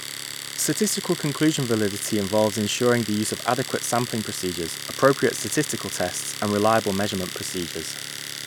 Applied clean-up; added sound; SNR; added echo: none; Domestic sounds, home sounds; 9 dB; none.